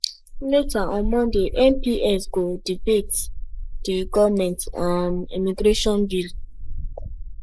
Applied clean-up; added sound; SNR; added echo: neural mask model Resemble Enhance denoiser.